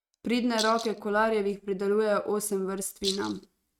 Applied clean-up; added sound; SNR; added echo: neural mask model RNNoise.